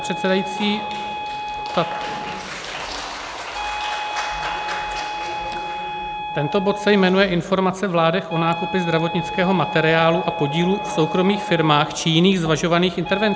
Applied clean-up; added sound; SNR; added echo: none; Wind instrument, woodwind instrument; 8 dB; none.